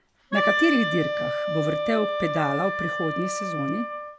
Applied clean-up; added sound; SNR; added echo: none; Wind instrument, woodwind instrument; 1 dB; none.